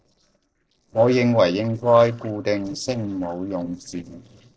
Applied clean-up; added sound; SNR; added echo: neural separator model SepFormer DNS4.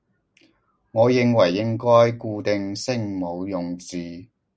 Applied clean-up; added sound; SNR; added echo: none; none; none; none.